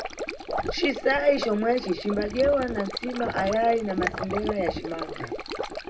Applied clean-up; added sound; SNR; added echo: none; Stream; 6 dB; reverberation time 0.2 s.